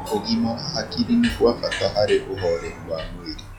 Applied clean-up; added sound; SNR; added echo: classical method log-MMSE.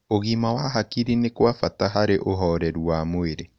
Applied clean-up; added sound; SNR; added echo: none; none; none; none.